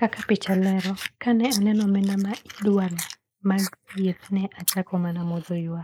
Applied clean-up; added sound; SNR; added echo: neural mask model Resemble Enhance denoiser.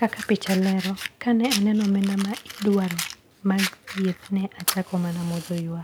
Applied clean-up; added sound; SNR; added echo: none; Fire; 10 dB; none.